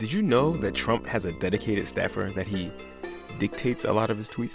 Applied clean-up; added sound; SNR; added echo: none; Keyboard (musical); 14 dB; none.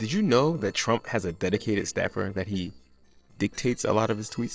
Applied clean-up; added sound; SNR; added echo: neural separator model SepFormer DNS4.